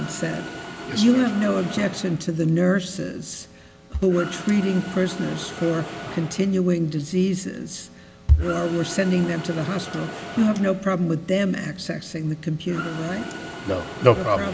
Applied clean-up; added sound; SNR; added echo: none; Mechanisms; 13 dB; none.